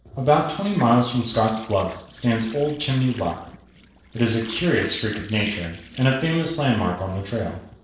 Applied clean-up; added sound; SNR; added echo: neural separator model SepFormer DNS4.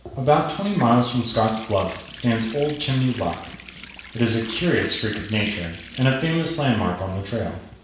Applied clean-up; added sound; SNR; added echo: none; Water tap, faucet; 17 dB; reverberation time 0.7 s.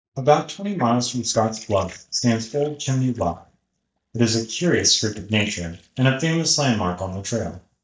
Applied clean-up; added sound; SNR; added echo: neural mask model DeepFilterNet 3.